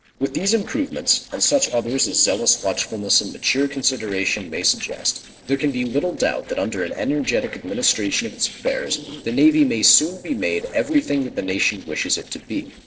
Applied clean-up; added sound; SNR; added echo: neural separator model SepFormer DNS4.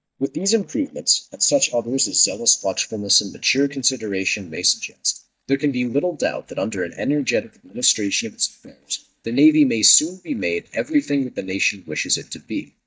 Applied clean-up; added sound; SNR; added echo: neural mask model DeepFilterNet 3.